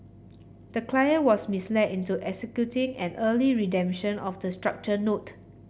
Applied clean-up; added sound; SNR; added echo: none; none; none; none.